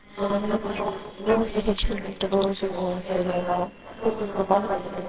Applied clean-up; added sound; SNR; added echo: neural separator model SepFormer WHAMR!.